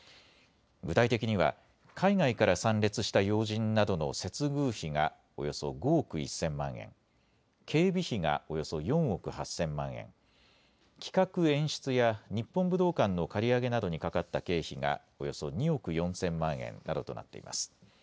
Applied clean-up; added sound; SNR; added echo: none; none; none; none.